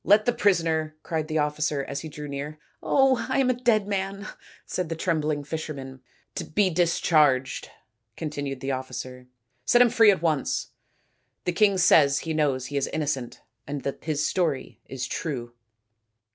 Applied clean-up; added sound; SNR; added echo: none; none; none; none.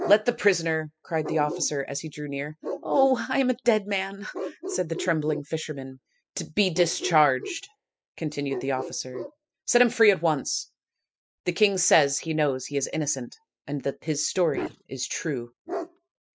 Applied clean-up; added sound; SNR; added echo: classical method spectral subtraction.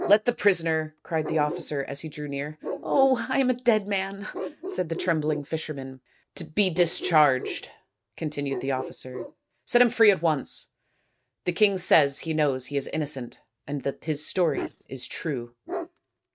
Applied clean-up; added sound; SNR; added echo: neural mask model RNNoise.